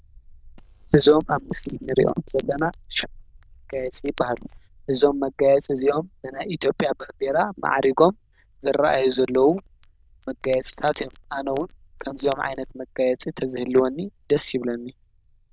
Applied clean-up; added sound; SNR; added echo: neural diffusion model UNIVERSE++.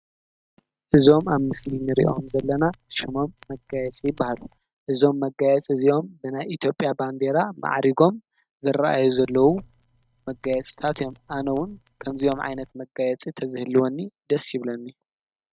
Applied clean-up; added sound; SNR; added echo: neural mask model RNNoise.